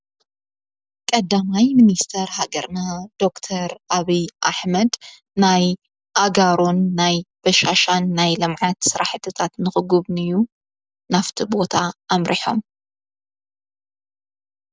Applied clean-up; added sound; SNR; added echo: none; none; none; none.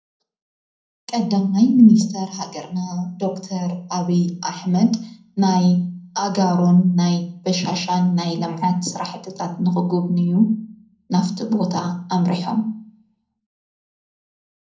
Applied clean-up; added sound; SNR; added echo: none; none; none; reverberation time 0.5 s.